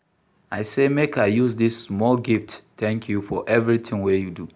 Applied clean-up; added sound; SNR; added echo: none; none; none; none.